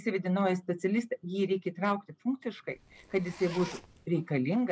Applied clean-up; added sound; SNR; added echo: none; Zipper (clothing); 15 dB; none.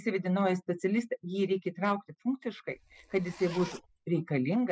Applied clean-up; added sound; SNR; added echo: classical method spectral subtraction.